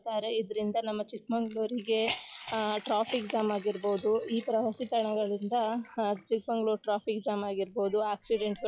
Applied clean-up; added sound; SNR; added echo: classical method log-MMSE.